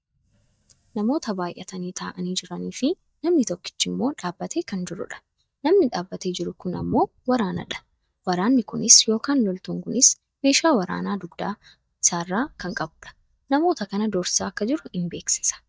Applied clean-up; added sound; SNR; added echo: neural mask model DeepFilterNet 3.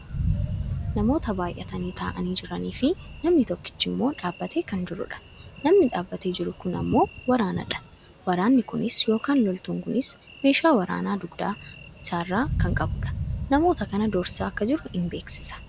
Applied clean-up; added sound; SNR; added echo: none; Thunder; 10 dB; none.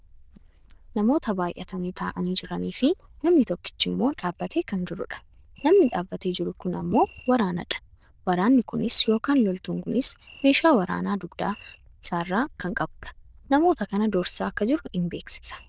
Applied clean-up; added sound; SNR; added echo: neural diffusion model UNIVERSE++.